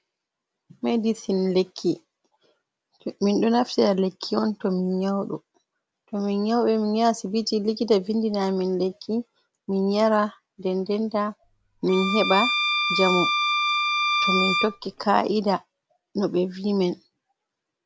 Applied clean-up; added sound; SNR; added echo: none; Bowed string instrument; 0 dB; none.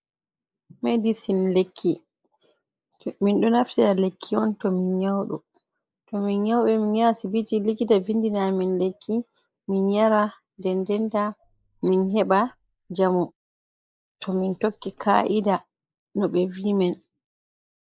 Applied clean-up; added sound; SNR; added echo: neural mask model Resemble Enhance denoiser.